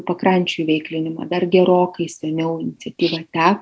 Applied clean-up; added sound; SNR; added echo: none; none; none; none.